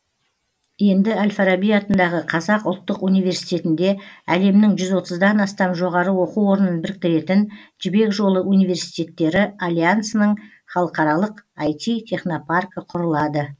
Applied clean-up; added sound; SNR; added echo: none; none; none; none.